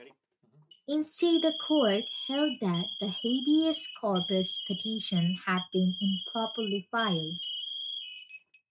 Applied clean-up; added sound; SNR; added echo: neural mask model RNNoise.